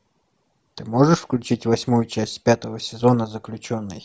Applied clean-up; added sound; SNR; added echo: none; none; none; none.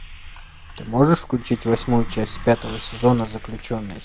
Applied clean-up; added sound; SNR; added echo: none; Hiss + Car; 11 dB; none.